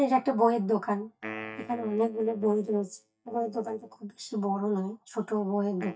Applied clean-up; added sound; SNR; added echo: neural mask model DeepFilterNet 3.